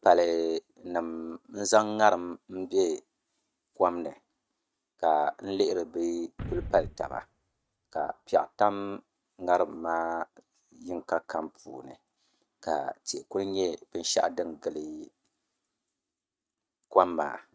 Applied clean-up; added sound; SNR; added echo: neural mask model RNNoise.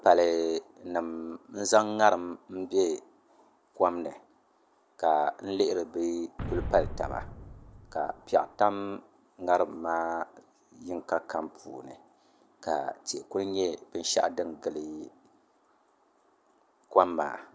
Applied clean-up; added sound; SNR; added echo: none; Boom; 9 dB; none.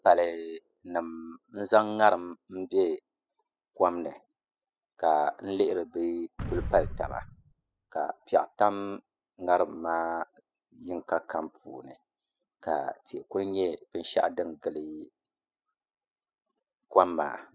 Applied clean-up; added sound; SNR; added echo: classical method spectral subtraction.